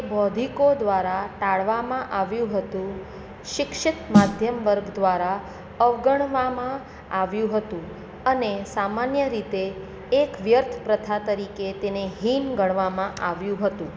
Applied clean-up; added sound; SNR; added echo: none; Snare drum; 1 dB; none.